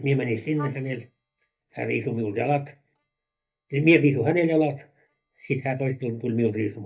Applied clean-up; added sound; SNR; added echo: neural mask model DeepFilterNet 3.